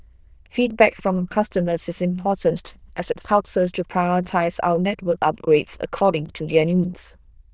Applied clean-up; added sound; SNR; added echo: neural diffusion model UNIVERSE++.